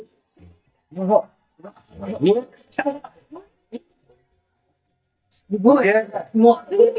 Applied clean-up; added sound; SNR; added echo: neural mask model DeepFilterNet 3.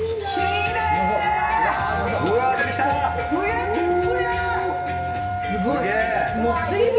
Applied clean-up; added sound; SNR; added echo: none; Trumpet; 6 dB; reverberation time 2.3 s.